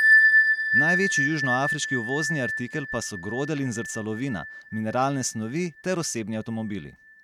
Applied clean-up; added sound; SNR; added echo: none; Bell; -3 dB; none.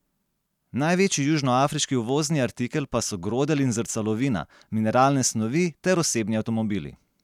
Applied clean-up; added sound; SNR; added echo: none; none; none; none.